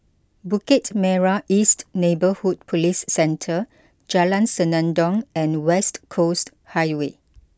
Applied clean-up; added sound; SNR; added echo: none; none; none; none.